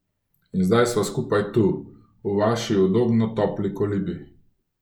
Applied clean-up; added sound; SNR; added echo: none; none; none; none.